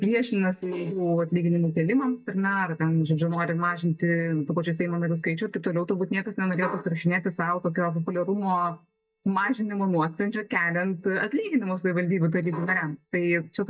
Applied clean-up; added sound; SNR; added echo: neural mask model DeepFilterNet 3.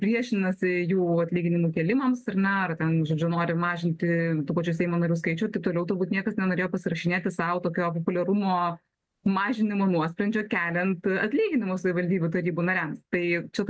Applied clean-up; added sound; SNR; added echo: none; none; none; none.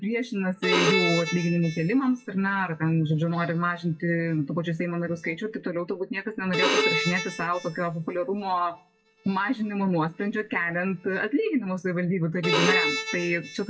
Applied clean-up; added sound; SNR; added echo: classical method WPE with log-MMSE.